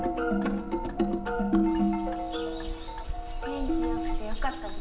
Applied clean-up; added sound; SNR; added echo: none; Clock; 5 dB; reverberation time 1.4 s.